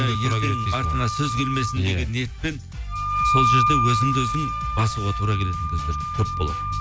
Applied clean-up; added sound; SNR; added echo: none; Wind instrument, woodwind instrument; 2 dB; none.